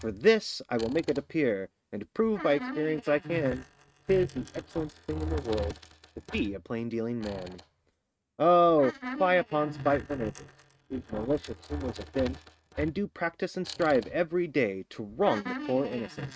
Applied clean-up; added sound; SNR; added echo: neural mask model RNNoise.